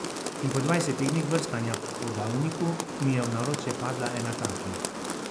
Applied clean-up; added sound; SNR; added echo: none; Rain; 3 dB; none.